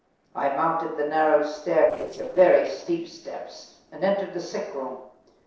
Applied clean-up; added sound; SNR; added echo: neural separator model SepFormer DNS4.